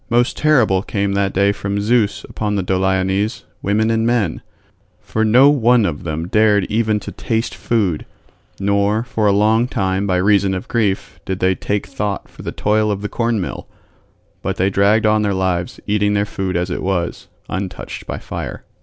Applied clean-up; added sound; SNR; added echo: none; none; none; none.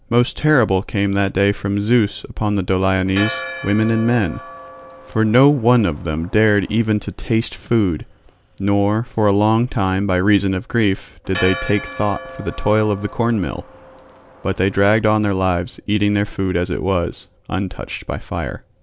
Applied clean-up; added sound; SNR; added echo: none; Church bell; 14 dB; none.